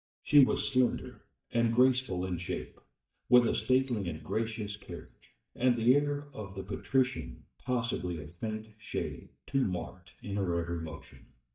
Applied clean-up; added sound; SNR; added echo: neural mask model DeepFilterNet 3.